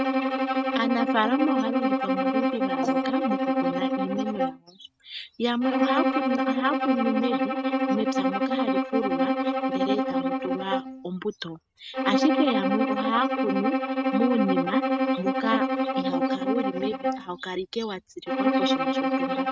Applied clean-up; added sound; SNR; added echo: neural mask model RNNoise.